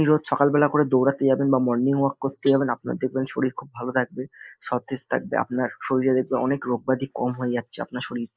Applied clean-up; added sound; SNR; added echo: neural mask model Resemble Enhance denoiser.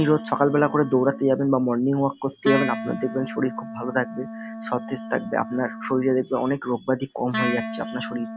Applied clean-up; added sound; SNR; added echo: none; Wind instrument, woodwind instrument; 10 dB; none.